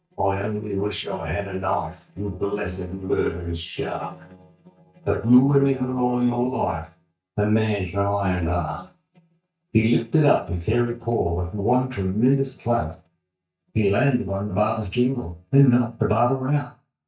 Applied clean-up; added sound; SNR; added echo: neural mask model DeepFilterNet 3.